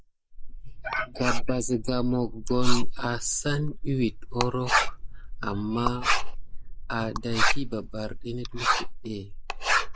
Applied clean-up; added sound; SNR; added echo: neural mask model Resemble Enhance denoiser.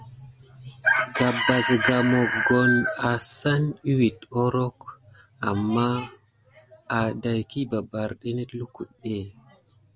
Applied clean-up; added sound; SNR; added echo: none; none; none; none.